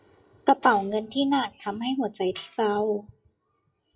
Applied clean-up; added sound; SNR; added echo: classical method WPE with log-MMSE.